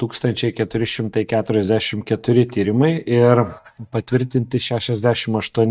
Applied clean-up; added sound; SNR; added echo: neural mask model DeepFilterNet 3.